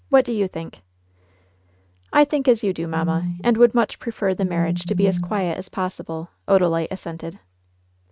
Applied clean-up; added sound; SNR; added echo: neural mask model RNNoise.